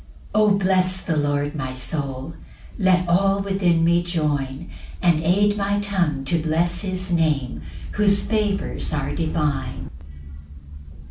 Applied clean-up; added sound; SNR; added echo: none; none; none; none.